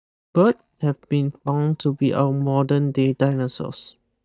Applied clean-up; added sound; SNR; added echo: neural mask model DeepFilterNet 3.